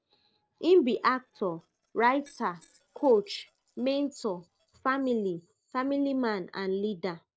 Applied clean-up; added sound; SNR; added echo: neural separator model SepFormer DNS4.